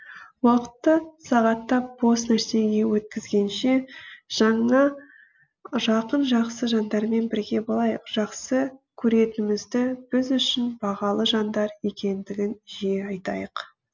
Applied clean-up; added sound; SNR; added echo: none; none; none; none.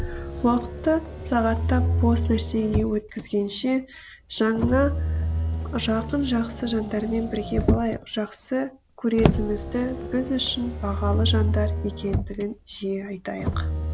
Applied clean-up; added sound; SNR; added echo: none; Motor vehicle (road); 1 dB; none.